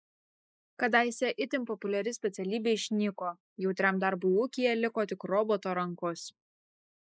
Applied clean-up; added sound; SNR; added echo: neural mask model Resemble Enhance denoiser.